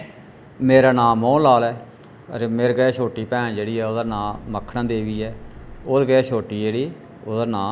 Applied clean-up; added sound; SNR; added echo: none; Buzz; 18 dB; none.